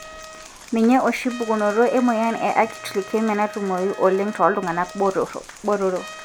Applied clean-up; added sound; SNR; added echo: none; Applause + Trumpet; 17 dB; none.